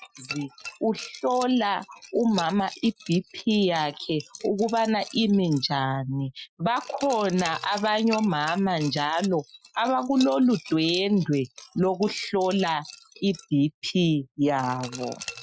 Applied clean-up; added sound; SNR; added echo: classical method Wiener filter.